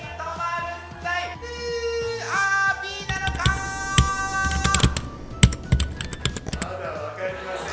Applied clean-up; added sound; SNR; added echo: none; Computer keyboard; -4 dB; none.